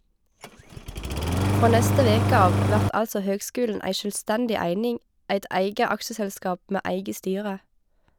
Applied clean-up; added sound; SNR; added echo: none; Engine starting; -3 dB; none.